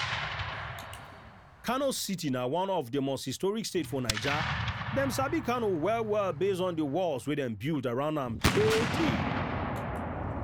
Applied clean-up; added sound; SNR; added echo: none; Explosion; 4 dB; none.